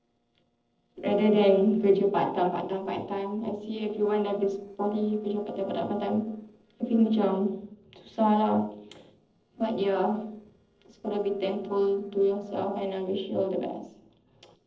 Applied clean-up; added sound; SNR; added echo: neural separator model SepFormer DNS4.